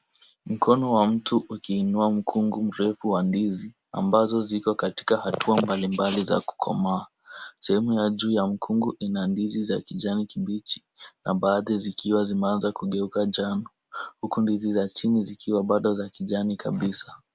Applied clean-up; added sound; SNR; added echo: none; none; none; none.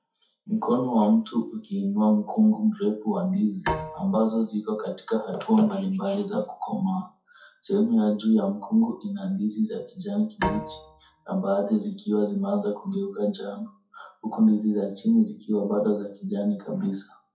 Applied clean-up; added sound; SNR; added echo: classical method WPE with log-MMSE.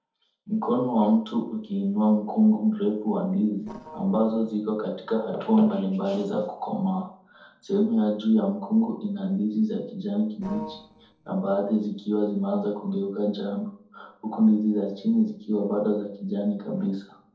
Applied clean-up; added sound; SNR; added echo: neural separator model SepFormer DNS4.